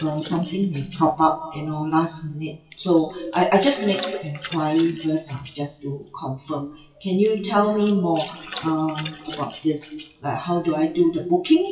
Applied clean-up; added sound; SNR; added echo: classical method WPE with log-MMSE.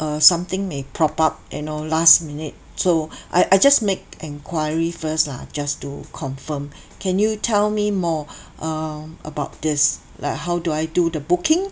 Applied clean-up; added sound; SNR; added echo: none; none; none; none.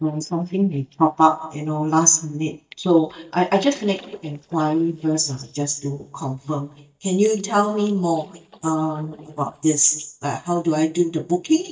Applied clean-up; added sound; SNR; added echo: neural mask model DeepFilterNet 3.